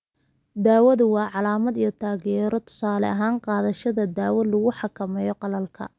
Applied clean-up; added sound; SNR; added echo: none; none; none; none.